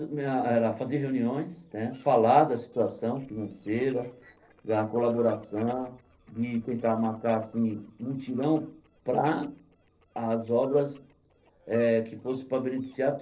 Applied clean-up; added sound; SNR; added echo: neural separator model SepFormer DNS4.